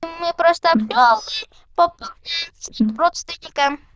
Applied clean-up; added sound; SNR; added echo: neural diffusion model UNIVERSE++.